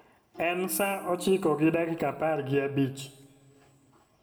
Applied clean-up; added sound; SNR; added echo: none; none; none; reverberation time 1.1 s.